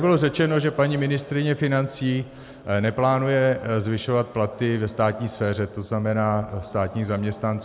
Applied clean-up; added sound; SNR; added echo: none; none; none; none.